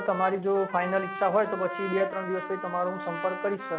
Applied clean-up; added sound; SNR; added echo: none; Trumpet; 9 dB; none.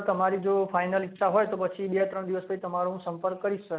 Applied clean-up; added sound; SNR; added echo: none; none; none; none.